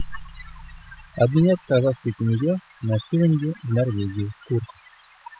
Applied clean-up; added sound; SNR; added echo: classical method spectral subtraction.